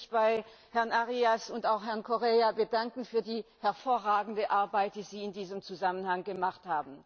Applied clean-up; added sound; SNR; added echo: none; none; none; none.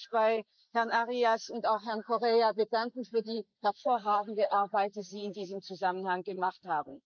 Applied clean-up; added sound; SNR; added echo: neural mask model Resemble Enhance denoiser.